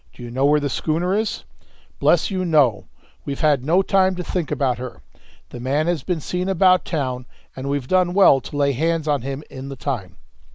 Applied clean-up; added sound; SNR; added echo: neural mask model Resemble Enhance denoiser.